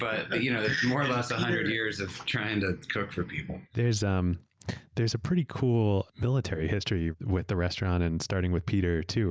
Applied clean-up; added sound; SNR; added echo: none; none; none; none.